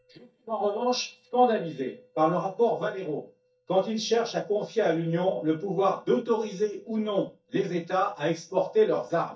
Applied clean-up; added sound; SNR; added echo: neural mask model DeepFilterNet 3.